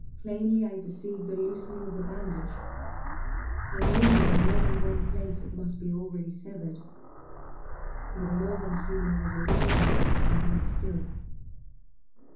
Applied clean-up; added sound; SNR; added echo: none; Explosion; -4 dB; reverberation time 0.6 s.